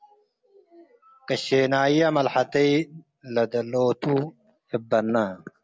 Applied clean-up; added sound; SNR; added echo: none; none; none; none.